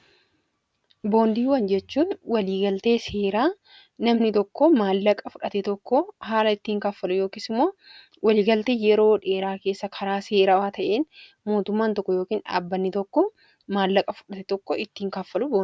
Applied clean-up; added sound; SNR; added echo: none; none; none; none.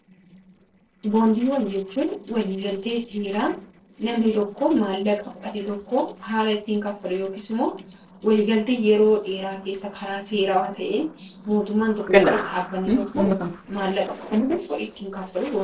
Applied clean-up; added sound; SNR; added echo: neural separator model SepFormer DNS4.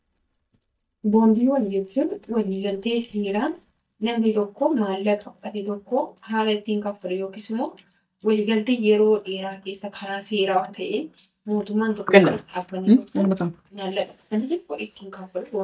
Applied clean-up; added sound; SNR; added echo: neural mask model DeepFilterNet 3.